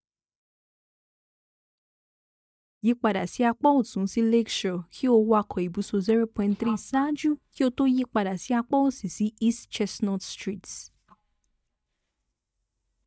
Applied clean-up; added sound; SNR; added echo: neural mask model DeepFilterNet 3.